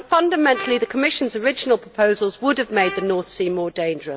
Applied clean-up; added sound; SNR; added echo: none; Trumpet; 16 dB; none.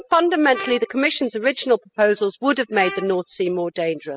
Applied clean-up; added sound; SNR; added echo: classical method spectral subtraction.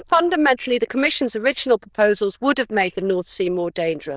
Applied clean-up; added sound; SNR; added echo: neural diffusion model UNIVERSE++.